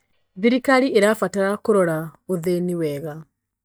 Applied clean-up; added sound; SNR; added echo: neural mask model DeepFilterNet 3.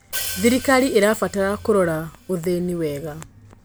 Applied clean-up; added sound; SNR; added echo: none; Hi-hat; 14 dB; none.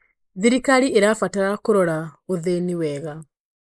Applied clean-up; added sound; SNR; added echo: neural mask model Resemble Enhance denoiser.